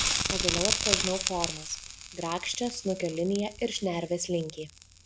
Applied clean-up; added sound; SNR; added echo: none; Crackle; 1 dB; none.